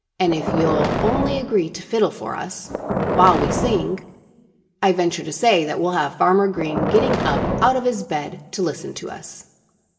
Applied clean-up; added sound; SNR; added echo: none; Boom; 3 dB; reverberation time 0.8 s.